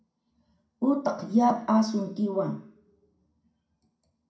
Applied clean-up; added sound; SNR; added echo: none; none; none; reverberation time 0.5 s.